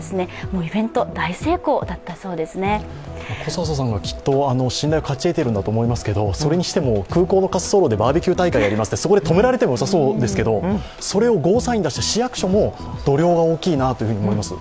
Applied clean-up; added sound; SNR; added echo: none; none; none; none.